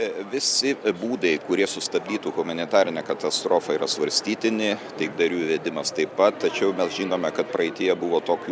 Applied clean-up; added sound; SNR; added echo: none; none; none; none.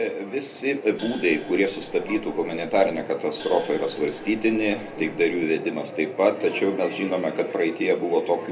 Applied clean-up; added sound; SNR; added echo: none; Gong; 20 dB; reverberation time 0.3 s.